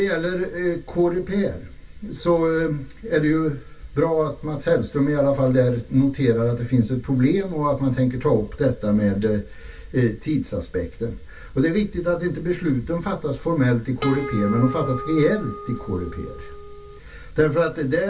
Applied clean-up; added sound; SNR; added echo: none; Harp; 11 dB; reverberation time 0.2 s.